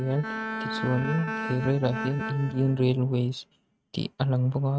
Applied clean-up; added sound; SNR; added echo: neural mask model RNNoise.